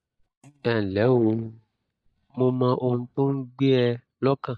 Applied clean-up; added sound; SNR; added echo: neural mask model DeepFilterNet 3.